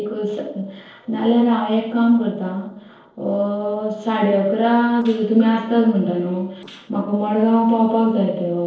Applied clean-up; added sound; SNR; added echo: neural separator model SepFormer DNS4.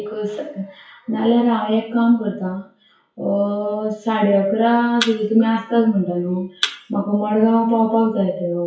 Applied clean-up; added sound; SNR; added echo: classical method WPE with log-MMSE.